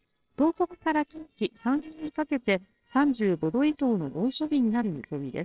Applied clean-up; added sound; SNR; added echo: neural separator model SepFormer WHAMR!.